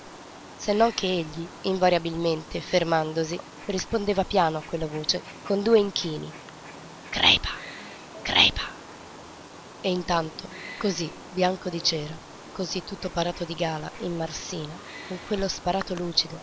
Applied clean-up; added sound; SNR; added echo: none; Wild animals; 15 dB; none.